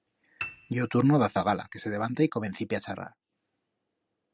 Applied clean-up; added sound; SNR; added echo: none; Piano; 15 dB; none.